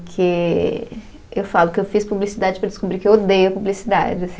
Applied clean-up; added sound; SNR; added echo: none; none; none; none.